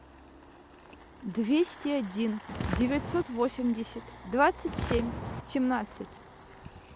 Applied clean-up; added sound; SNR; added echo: none; Walk, footsteps; 3 dB; none.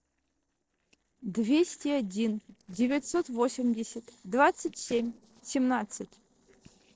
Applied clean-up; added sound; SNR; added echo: neural separator model SepFormer DNS4.